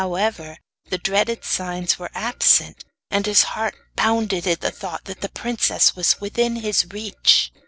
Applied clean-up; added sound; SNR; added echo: neural separator model SepFormer DNS4.